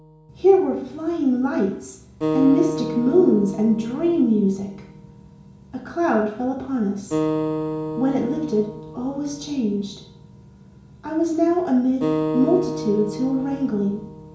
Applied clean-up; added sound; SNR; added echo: none; Acoustic guitar; 8 dB; reverberation time 0.6 s.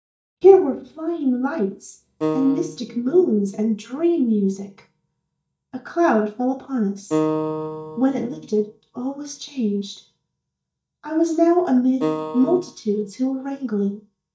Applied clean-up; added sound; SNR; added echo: neural mask model DeepFilterNet 3.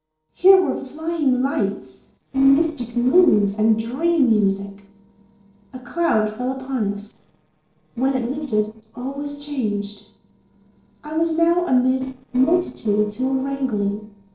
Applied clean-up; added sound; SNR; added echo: neural separator model SepFormer DNS4.